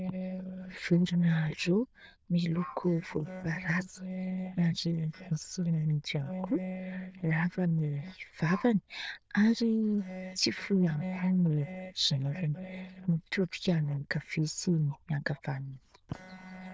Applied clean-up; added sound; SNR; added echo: neural diffusion model UNIVERSE++.